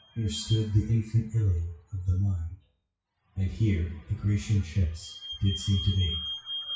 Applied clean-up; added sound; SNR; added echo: classical method WPE with log-MMSE.